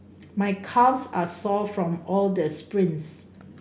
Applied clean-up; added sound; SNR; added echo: none; none; none; none.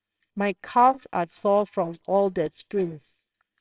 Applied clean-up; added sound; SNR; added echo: neural separator model SepFormer WHAMR!.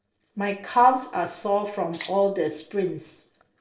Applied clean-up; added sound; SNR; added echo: neural separator model SepFormer DNS4.